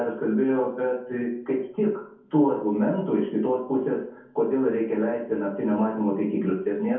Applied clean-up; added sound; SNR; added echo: none; none; none; reverberation time 0.6 s.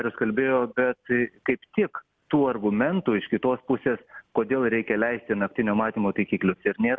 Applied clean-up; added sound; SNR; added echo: none; none; none; none.